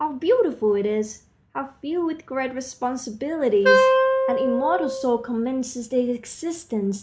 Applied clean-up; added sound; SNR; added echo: none; Wind instrument, woodwind instrument; -3 dB; none.